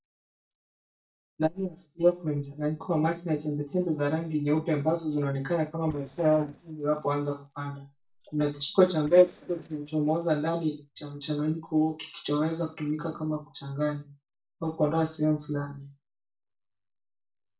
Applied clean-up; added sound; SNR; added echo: neural mask model DeepFilterNet 3.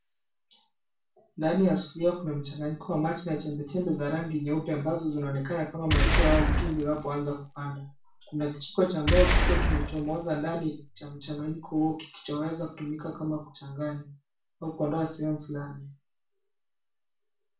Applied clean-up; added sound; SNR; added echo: none; Boom; -3 dB; reverberation time 0.3 s.